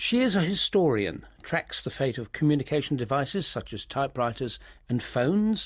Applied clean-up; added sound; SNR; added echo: none; none; none; none.